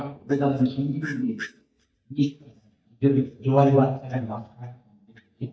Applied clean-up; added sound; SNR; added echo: neural mask model DeepFilterNet 3.